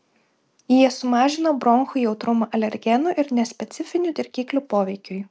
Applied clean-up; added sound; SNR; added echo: none; none; none; none.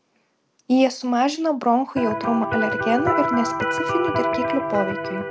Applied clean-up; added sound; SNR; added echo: none; Electric guitar; 1 dB; none.